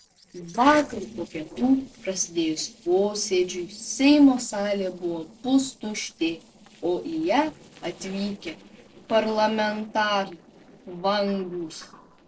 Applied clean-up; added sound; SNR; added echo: neural separator model SepFormer DNS4.